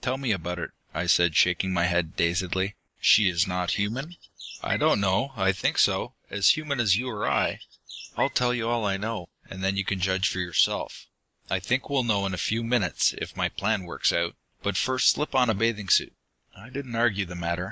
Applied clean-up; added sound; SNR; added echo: neural mask model Resemble Enhance denoiser.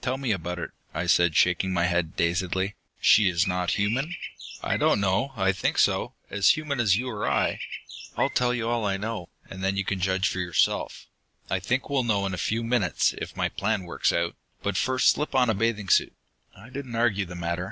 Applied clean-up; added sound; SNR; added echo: none; Bird; 9 dB; none.